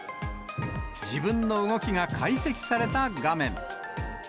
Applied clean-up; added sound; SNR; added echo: none; none; none; none.